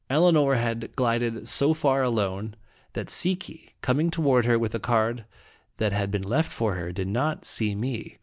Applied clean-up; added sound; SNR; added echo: none; none; none; none.